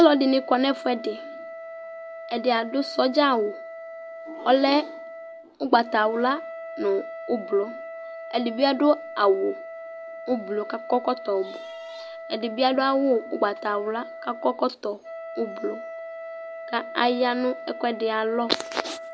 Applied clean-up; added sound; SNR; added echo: none; Wind instrument, woodwind instrument; 12 dB; none.